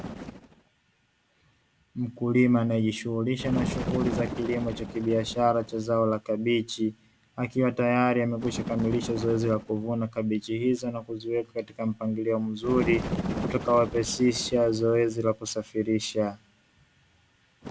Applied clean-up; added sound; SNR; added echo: none; Bird; 10 dB; none.